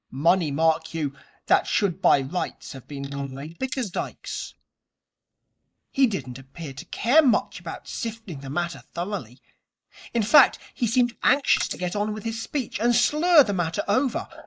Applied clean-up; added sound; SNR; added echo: neural mask model Resemble Enhance denoiser.